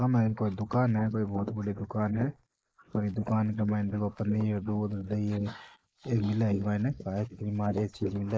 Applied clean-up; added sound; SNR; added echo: neural mask model Resemble Enhance denoiser.